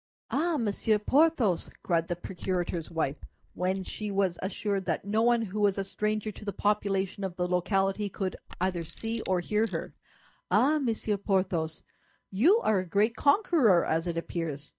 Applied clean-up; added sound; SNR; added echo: neural mask model DeepFilterNet 3.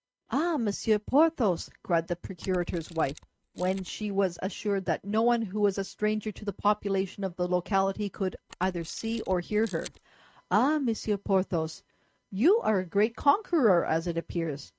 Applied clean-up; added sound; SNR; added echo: neural mask model RNNoise.